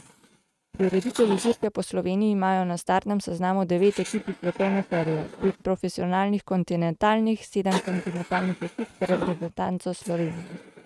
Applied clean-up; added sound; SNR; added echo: neural mask model RNNoise.